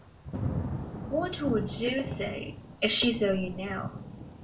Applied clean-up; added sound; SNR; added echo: none; Thunder / Rain; 8 dB; reverberation time 0.3 s.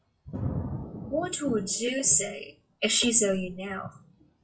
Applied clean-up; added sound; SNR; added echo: classical method WPE with log-MMSE.